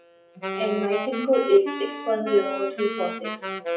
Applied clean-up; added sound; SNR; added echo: classical method WPE with log-MMSE.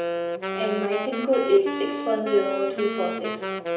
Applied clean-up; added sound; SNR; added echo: none; Wind instrument, woodwind instrument; 4 dB; reverberation time 0.8 s.